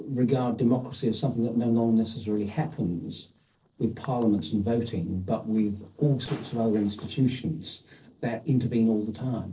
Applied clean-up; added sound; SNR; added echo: neural separator model SepFormer DNS4.